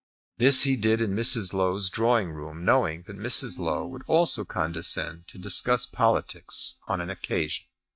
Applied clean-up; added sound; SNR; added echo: neural mask model DeepFilterNet 3.